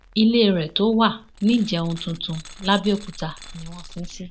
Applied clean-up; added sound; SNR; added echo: none; Tools + Crackle; 17 dB; none.